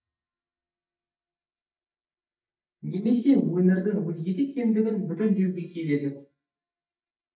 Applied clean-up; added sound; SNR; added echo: neural mask model DeepFilterNet 3.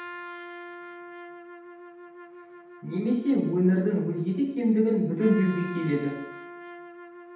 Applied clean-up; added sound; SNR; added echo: none; Trumpet; 15 dB; reverberation time 0.9 s.